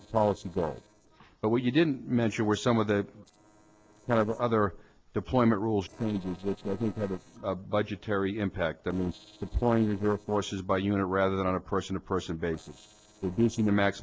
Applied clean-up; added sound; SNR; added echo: neural separator model SepFormer DNS4.